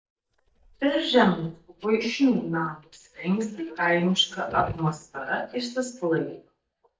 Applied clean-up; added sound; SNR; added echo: neural mask model DeepFilterNet 3.